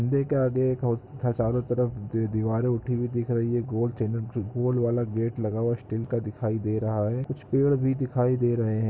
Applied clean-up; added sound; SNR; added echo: none; none; none; none.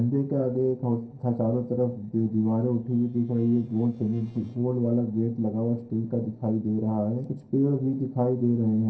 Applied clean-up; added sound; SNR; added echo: neural separator model SepFormer DNS4.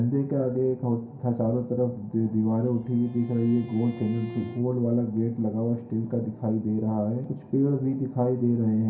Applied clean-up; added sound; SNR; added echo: none; Bowed string instrument; 17 dB; reverberation time 0.5 s.